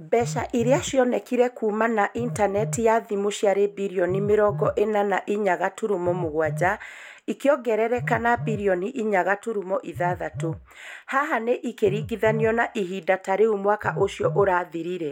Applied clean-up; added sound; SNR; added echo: none; Telephone; 13 dB; none.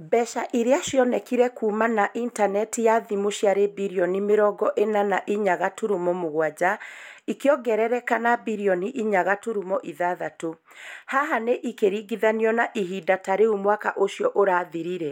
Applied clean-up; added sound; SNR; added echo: none; none; none; none.